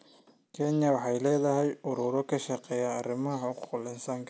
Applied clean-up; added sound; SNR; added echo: none; none; none; none.